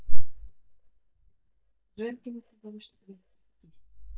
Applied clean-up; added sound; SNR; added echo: neural mask model DeepFilterNet 3.